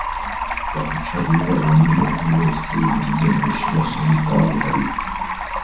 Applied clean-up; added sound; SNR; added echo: none; Stream; 5 dB; reverberation time 0.7 s.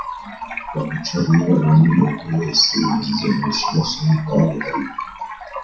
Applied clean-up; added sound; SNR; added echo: classical method WPE with log-MMSE.